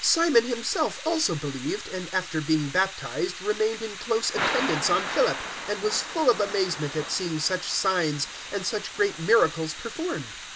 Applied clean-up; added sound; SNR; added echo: none; Thunder / Rain; 9 dB; none.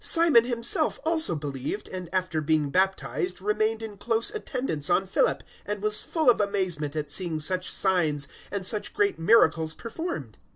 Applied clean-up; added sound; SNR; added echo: none; none; none; none.